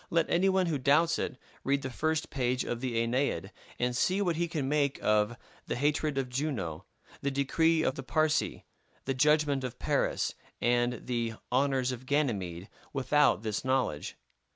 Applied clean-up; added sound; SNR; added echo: none; none; none; none.